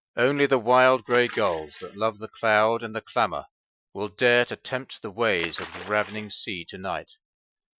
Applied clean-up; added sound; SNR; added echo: classical method Wiener filter.